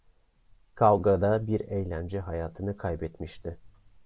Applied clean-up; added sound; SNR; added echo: none; none; none; none.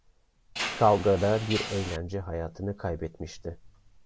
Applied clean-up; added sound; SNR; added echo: none; Mechanisms; 10 dB; none.